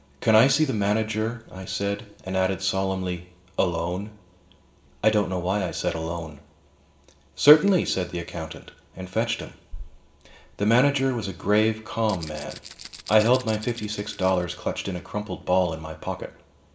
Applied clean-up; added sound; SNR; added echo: none; Rattle (instrument); 16 dB; reverberation time 0.6 s.